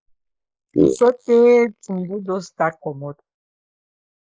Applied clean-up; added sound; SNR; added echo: neural mask model Resemble Enhance denoiser.